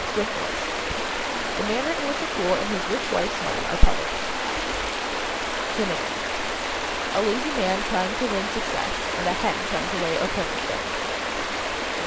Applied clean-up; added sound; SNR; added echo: none; Stream; 0 dB; none.